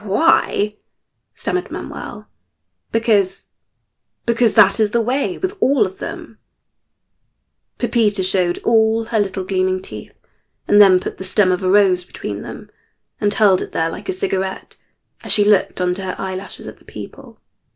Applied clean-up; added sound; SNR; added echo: none; none; none; none.